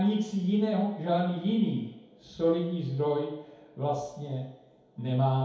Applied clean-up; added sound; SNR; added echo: none; none; none; reverberation time 2.0 s.